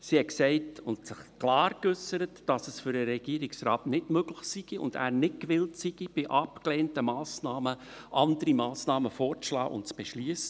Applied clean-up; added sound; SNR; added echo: none; none; none; none.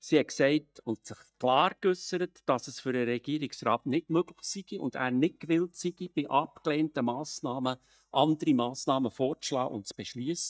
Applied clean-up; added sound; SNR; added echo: neural mask model DeepFilterNet 3.